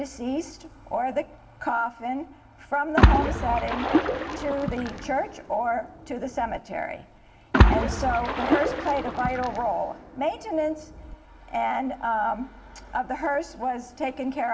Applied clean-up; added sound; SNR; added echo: none; Splash, splatter; -4 dB; reverberation time 1.5 s.